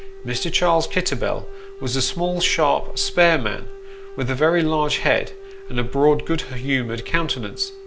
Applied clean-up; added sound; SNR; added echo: none; Wind instrument, woodwind instrument; 17 dB; none.